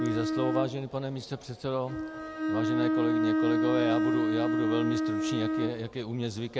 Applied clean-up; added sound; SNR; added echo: none; Bowed string instrument; -4 dB; none.